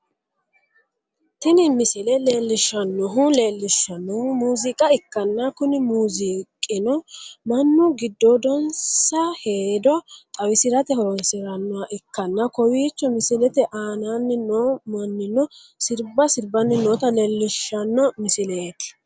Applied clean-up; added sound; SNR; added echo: none; none; none; none.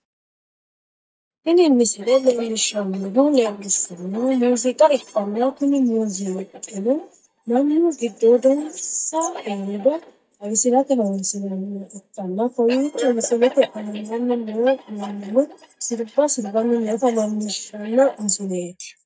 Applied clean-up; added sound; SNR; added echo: neural mask model DeepFilterNet 3.